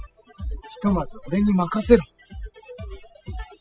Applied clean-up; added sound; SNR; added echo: classical method spectral subtraction.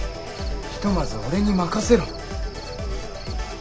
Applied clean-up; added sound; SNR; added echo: none; Cricket; 12 dB; none.